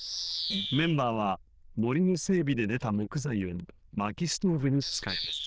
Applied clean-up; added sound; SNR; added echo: neural diffusion model UNIVERSE++.